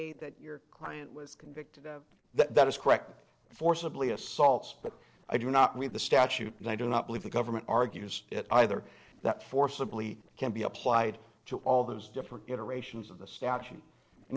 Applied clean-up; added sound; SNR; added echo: neural separator model SepFormer DNS4.